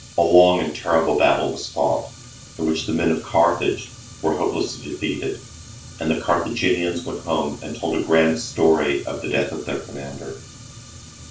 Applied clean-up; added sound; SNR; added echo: none; Fire; 18 dB; reverberation time 0.3 s.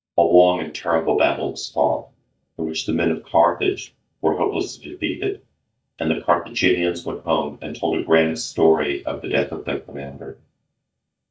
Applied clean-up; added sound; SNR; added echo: neural mask model DeepFilterNet 3.